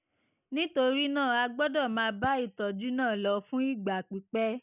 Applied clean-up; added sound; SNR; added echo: none; none; none; none.